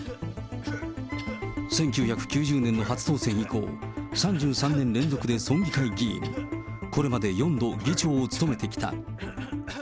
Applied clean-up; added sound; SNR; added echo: none; Cough + Wind instrument, woodwind instrument; 16 dB; none.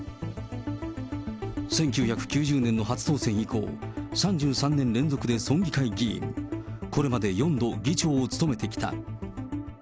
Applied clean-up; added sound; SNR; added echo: none; none; none; none.